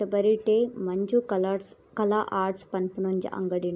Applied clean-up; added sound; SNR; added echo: none; none; none; none.